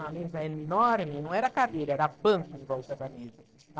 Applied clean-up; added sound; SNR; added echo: neural separator model SepFormer DNS4.